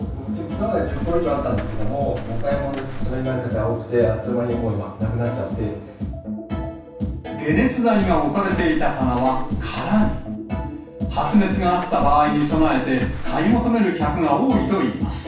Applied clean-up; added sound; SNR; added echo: none; Walk, footsteps; 8 dB; reverberation time 0.7 s.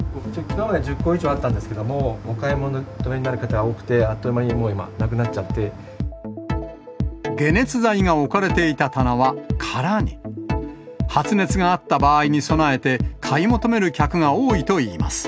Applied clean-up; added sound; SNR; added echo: none; none; none; none.